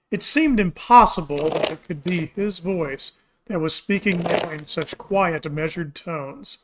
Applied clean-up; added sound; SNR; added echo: neural mask model RNNoise.